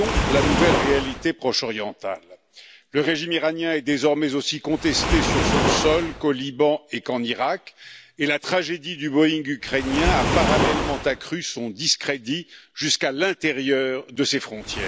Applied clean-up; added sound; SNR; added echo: none; Waves, surf; 4 dB; none.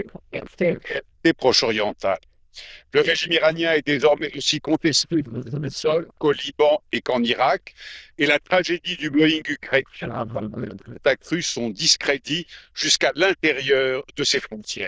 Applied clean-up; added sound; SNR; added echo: neural diffusion model UNIVERSE++.